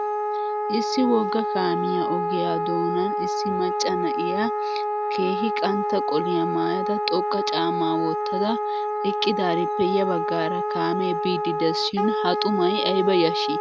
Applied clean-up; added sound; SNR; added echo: none; Wind instrument, woodwind instrument; 0 dB; none.